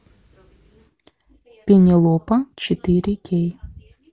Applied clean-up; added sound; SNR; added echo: none; none; none; none.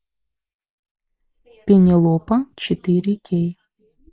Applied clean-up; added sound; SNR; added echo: neural mask model Resemble Enhance denoiser.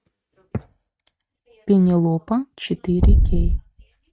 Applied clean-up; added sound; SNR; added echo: neural mask model RNNoise.